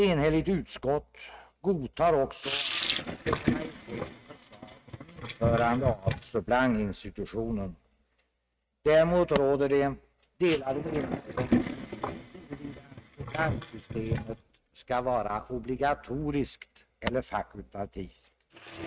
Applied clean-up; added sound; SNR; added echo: neural mask model RNNoise.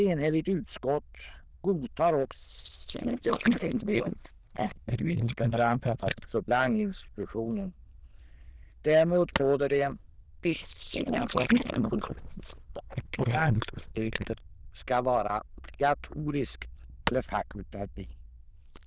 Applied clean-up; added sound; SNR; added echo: neural diffusion model UNIVERSE++.